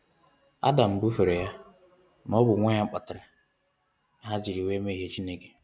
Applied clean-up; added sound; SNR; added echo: none; none; none; none.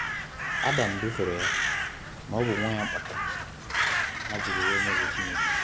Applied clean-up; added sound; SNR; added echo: none; Crow; -4 dB; none.